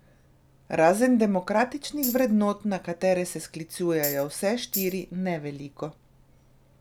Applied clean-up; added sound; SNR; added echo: none; Tambourine; 8 dB; none.